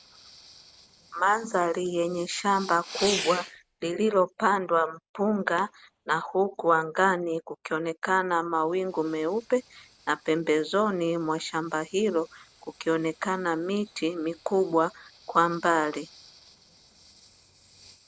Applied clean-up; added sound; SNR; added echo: none; Fireworks; 18 dB; none.